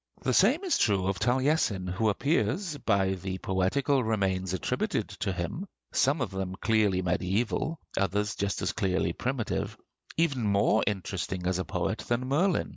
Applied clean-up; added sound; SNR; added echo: none; none; none; none.